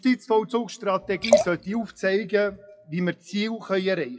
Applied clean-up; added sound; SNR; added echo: classical method WPE with log-MMSE.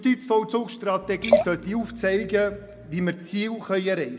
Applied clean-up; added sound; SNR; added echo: none; Liquid; 2 dB; reverberation time 1.6 s.